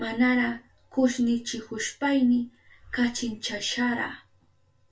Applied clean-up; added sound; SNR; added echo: none; none; none; reverberation time 0.2 s.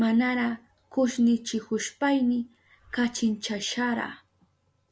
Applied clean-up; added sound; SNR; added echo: none; none; none; none.